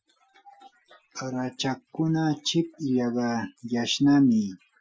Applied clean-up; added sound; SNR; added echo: classical method Wiener filter.